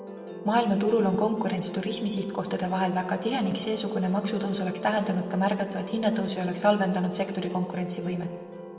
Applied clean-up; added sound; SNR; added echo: none; Musical instrument; 12 dB; reverberation time 2.1 s.